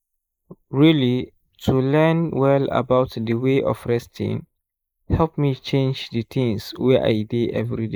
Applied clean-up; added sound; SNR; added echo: neural mask model Resemble Enhance denoiser.